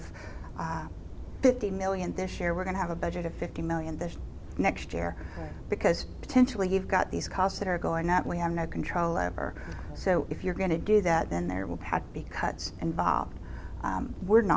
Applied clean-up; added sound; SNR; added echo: none; none; none; none.